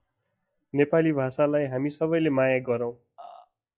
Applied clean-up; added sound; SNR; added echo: classical method log-MMSE.